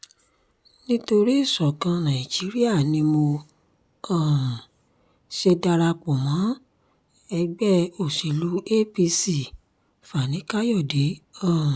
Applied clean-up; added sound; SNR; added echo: none; none; none; none.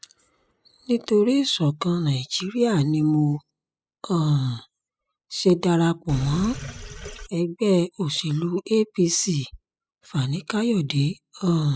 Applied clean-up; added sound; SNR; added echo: classical method spectral subtraction.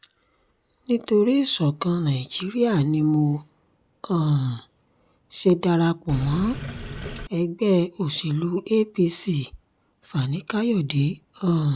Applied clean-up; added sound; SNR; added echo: none; Sink (filling or washing); 9 dB; none.